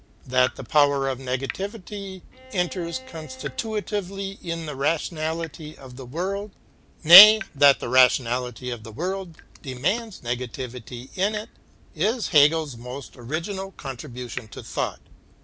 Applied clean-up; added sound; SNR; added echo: none; Bowed string instrument + Drip / Water tap, faucet; 19 dB; none.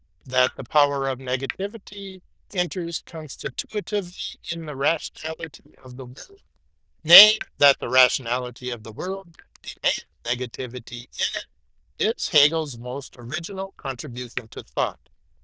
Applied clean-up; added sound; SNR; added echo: neural diffusion model UNIVERSE++.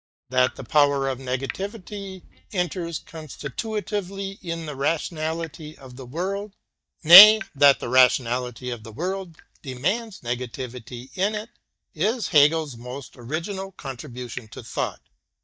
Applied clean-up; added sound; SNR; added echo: neural mask model DeepFilterNet 3.